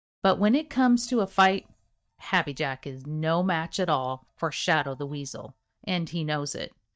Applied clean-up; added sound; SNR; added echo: neural mask model DeepFilterNet 3.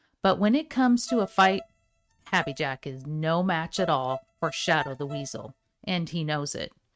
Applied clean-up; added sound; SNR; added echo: neural mask model RNNoise.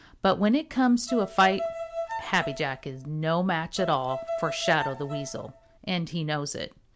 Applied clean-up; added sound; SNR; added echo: none; Bowed string instrument; 8 dB; none.